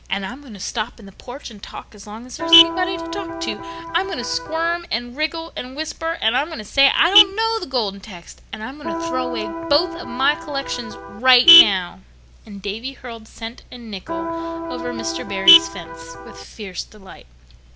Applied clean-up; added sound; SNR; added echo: none; Vehicle horn, car horn, honking + Electric guitar; -1 dB; none.